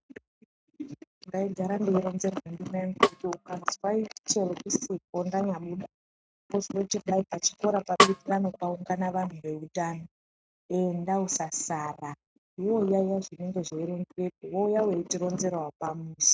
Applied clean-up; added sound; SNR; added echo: neural mask model RNNoise.